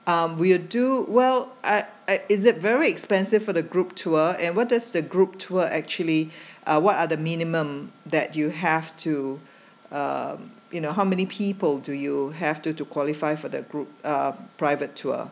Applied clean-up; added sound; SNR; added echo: none; none; none; none.